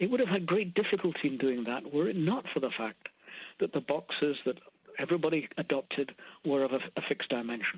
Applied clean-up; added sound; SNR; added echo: none; none; none; none.